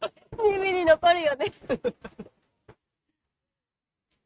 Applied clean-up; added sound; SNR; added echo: neural mask model RNNoise.